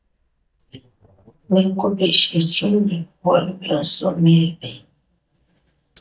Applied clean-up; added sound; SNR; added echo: neural mask model DeepFilterNet 3.